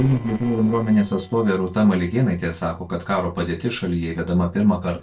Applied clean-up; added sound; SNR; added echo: neural separator model SepFormer DNS4.